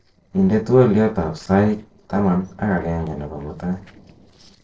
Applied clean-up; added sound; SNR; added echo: neural separator model SepFormer DNS4.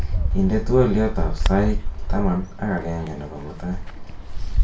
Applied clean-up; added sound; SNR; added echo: none; Bird; -2 dB; reverberation time 0.3 s.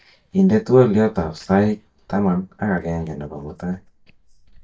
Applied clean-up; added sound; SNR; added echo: neural mask model DeepFilterNet 3.